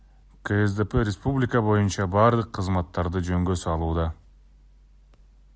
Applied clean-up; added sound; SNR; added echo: none; none; none; none.